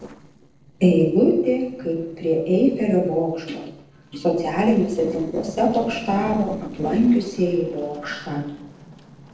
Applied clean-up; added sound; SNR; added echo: neural separator model SepFormer DNS4.